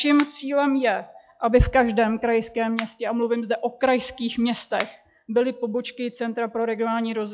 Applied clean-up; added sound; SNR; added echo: classical method log-MMSE.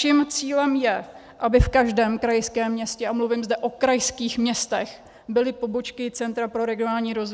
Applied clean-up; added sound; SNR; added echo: none; none; none; none.